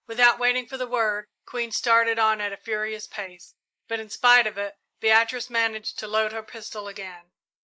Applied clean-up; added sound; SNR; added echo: neural mask model Resemble Enhance denoiser.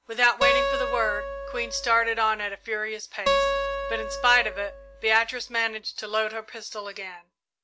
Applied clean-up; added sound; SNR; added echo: none; Acoustic guitar; 2 dB; none.